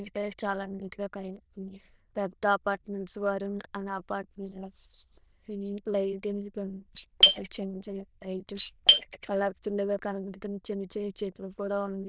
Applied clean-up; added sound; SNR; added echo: neural diffusion model UNIVERSE++.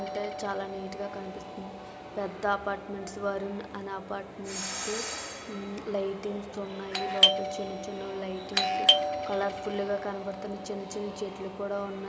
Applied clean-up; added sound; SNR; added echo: none; Doorbell; -1 dB; none.